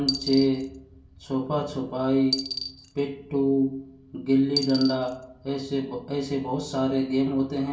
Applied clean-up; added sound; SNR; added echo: none; Coin (dropping); 11 dB; reverberation time 0.3 s.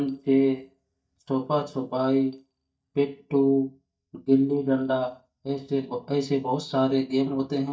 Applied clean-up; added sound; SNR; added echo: neural mask model DeepFilterNet 3.